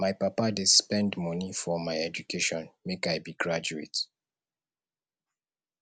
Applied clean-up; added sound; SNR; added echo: none; none; none; none.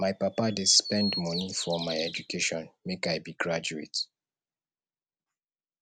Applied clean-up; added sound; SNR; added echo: none; Bird vocalization, bird call, bird song; 7 dB; none.